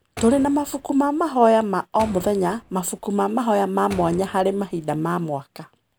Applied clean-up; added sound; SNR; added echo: none; Door; 19 dB; none.